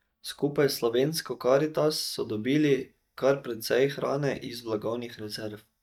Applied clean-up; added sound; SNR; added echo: neural mask model DeepFilterNet 3.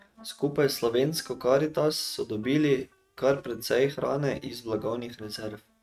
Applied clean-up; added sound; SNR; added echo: neural mask model RNNoise.